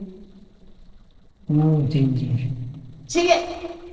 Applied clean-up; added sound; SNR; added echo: neural separator model SepFormer DNS4.